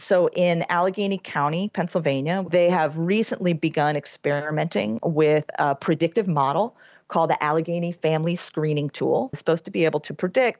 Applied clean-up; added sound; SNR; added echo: none; none; none; none.